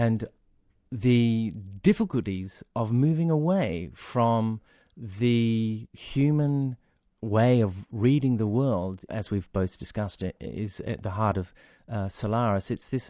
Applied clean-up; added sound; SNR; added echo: none; none; none; none.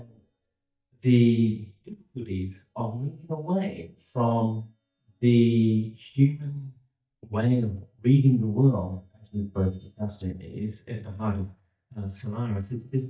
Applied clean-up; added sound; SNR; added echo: neural mask model DeepFilterNet 3.